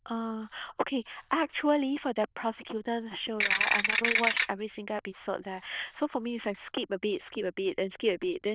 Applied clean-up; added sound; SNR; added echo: neural diffusion model UNIVERSE++.